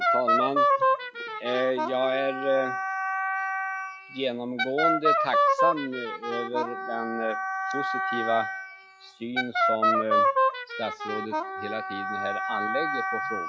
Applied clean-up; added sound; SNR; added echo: classical method log-MMSE.